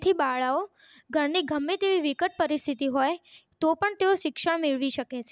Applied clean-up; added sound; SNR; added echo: none; none; none; none.